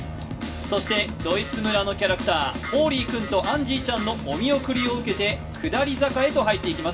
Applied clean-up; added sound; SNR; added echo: none; none; none; reverberation time 0.2 s.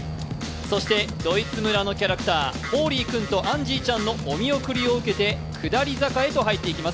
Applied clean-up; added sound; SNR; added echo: none; none; none; none.